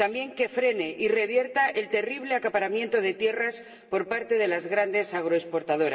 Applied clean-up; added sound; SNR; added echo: none; none; none; reverberation time 2.2 s.